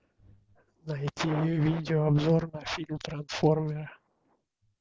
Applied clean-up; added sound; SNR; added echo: none; none; none; none.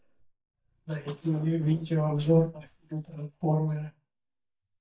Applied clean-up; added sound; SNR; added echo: neural mask model DeepFilterNet 3.